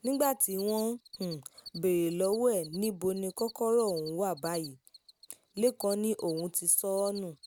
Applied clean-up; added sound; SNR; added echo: none; Cricket; 20 dB; none.